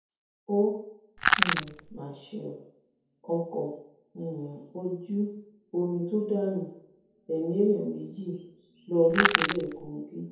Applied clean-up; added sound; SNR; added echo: none; Crushing; -4 dB; reverberation time 0.7 s.